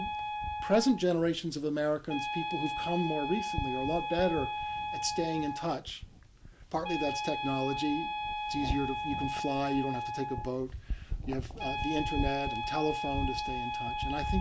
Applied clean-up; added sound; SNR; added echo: none; Wind instrument, woodwind instrument; 4 dB; none.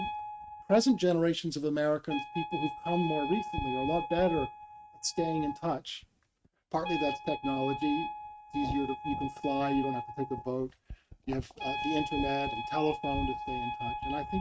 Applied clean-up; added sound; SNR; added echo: neural mask model RNNoise.